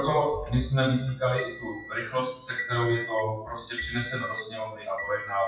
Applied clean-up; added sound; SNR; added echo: classical method WPE with log-MMSE.